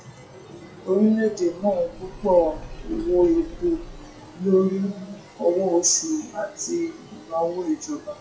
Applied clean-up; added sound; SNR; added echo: classical method WPE with log-MMSE.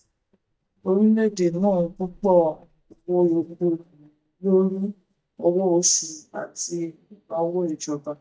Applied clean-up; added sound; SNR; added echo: neural mask model DeepFilterNet 3.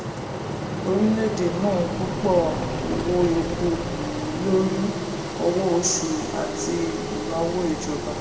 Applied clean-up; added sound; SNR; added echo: none; Engine; 4 dB; reverberation time 1.4 s.